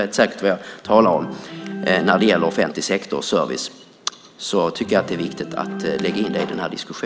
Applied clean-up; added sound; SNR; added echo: none; Organ; 12 dB; none.